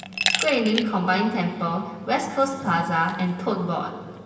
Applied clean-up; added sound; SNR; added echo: none; Glass; 9 dB; reverberation time 2.5 s.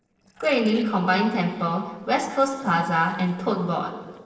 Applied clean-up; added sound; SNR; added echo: neural separator model SepFormer DNS4.